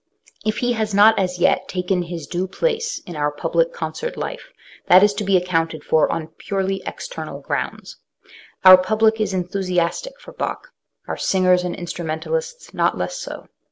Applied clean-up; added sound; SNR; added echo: none; none; none; none.